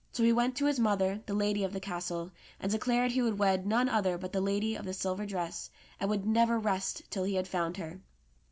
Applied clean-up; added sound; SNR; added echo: none; none; none; none.